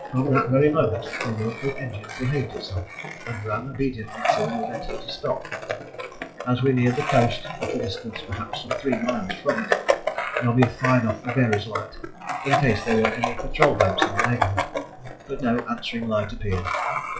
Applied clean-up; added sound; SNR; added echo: classical method WPE with log-MMSE.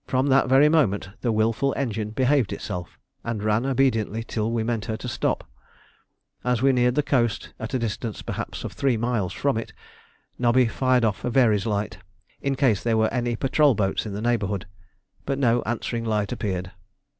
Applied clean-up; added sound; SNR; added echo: none; none; none; none.